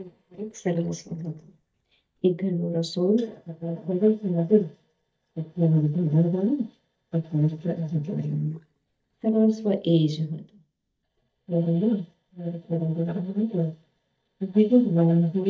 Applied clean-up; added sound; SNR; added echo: neural mask model DeepFilterNet 3.